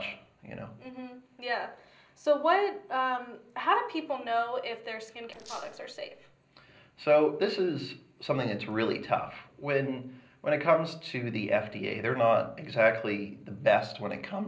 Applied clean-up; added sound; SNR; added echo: neural separator model SepFormer DNS4.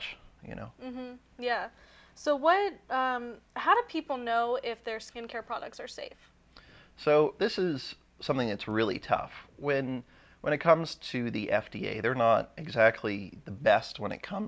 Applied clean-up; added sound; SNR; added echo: none; none; none; none.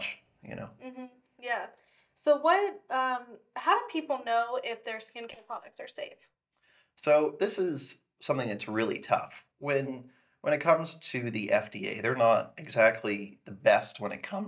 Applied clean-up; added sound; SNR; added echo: neural mask model DeepFilterNet 3.